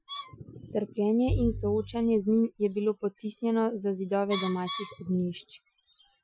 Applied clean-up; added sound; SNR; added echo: classical method Wiener filter.